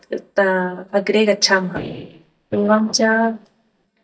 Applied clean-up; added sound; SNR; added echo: neural mask model DeepFilterNet 3.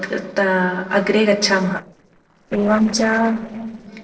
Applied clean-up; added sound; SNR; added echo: neural separator model SepFormer DNS4.